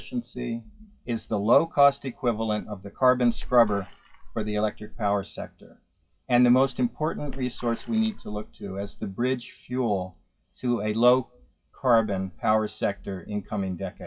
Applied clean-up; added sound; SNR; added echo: classical method WPE with log-MMSE.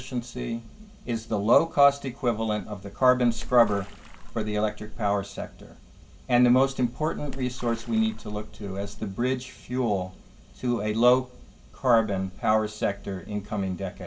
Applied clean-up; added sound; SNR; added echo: none; Splash, splatter; 6 dB; reverberation time 0.2 s.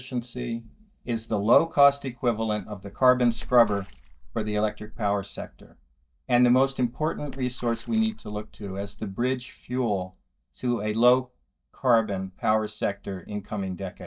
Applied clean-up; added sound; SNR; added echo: neural mask model DeepFilterNet 3.